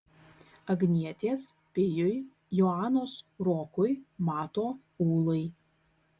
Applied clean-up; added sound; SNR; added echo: none; none; none; none.